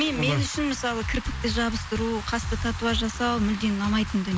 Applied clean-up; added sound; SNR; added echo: none; Rain; 15 dB; none.